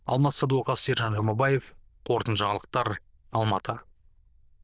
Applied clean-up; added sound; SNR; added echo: neural diffusion model UNIVERSE++.